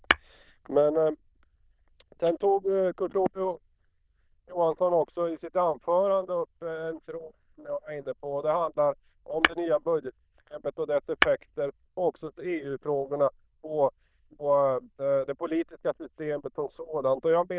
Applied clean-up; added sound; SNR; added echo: neural diffusion model UNIVERSE++.